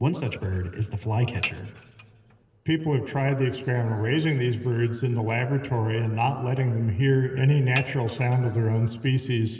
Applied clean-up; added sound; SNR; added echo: none; Dishes, pots, and pans / Chink, clink; 14 dB; reverberation time 1.9 s.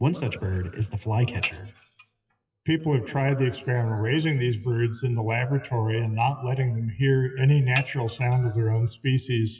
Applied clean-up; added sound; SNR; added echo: classical method WPE with log-MMSE.